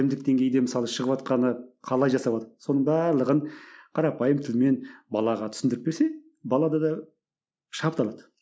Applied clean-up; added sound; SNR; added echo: none; none; none; none.